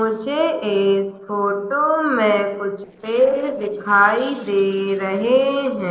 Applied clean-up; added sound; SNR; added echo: neural separator model SepFormer DNS4.